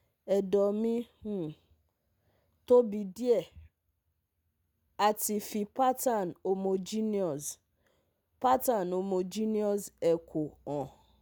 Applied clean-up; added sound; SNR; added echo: none; none; none; none.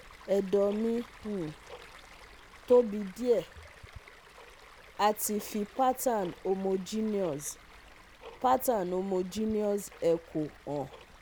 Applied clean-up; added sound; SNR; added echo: none; Tick-tock + Stream; 20 dB; none.